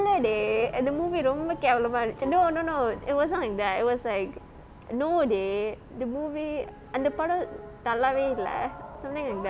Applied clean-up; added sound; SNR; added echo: none; Piano; 19 dB; none.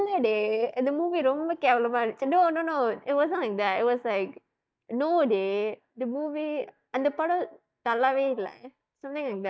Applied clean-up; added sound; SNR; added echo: neural mask model DeepFilterNet 3.